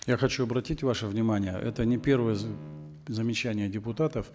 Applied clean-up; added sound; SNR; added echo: none; Bowed string instrument; 19 dB; none.